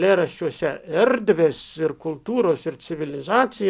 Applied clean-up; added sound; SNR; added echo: none; none; none; none.